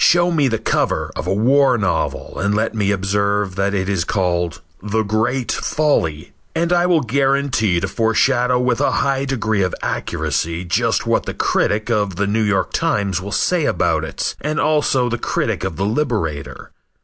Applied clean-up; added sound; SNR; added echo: none; none; none; none.